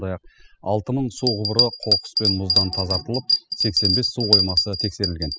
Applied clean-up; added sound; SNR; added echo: classical method spectral subtraction.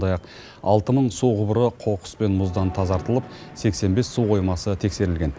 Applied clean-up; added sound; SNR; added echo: none; none; none; none.